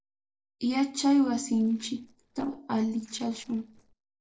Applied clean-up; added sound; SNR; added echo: neural separator model SepFormer DNS4.